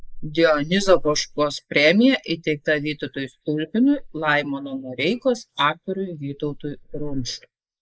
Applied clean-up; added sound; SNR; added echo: neural mask model Resemble Enhance denoiser.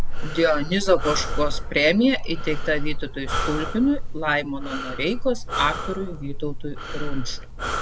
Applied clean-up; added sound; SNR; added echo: none; Breathing; 1 dB; none.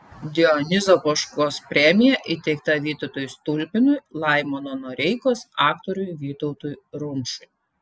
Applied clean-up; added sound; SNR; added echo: none; none; none; none.